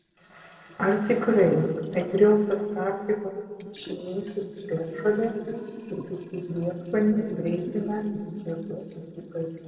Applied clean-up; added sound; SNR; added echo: neural separator model SepFormer DNS4.